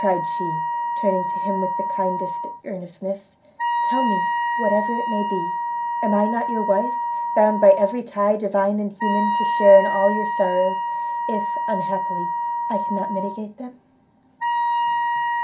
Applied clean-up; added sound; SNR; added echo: none; Wind instrument, woodwind instrument; 1 dB; reverberation time 0.3 s.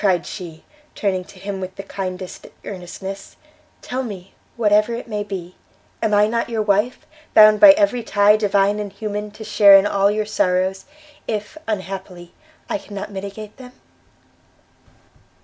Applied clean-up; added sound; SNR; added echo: none; none; none; none.